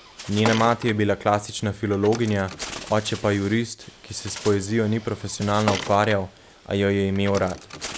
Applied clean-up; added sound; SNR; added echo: none; Bird; 12 dB; none.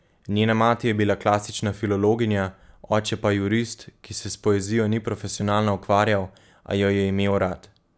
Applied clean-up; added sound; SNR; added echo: none; none; none; none.